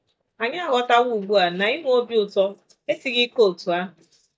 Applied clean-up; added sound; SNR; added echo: neural mask model DeepFilterNet 3.